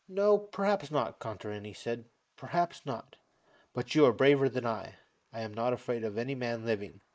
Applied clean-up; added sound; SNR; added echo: neural mask model Resemble Enhance denoiser.